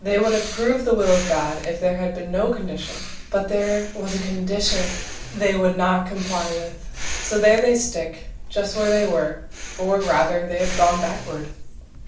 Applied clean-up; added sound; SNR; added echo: none; Breathing; 9 dB; reverberation time 0.3 s.